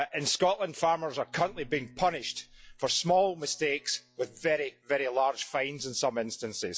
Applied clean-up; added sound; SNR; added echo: classical method log-MMSE.